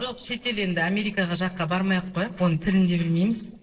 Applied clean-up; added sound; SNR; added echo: neural separator model SepFormer DNS4.